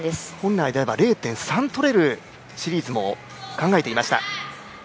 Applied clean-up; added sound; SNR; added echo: none; none; none; none.